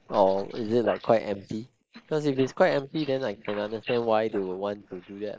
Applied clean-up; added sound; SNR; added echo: neural mask model Resemble Enhance denoiser.